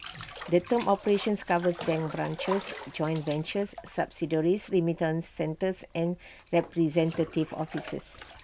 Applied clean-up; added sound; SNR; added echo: none; Bathtub (filling or washing); 15 dB; none.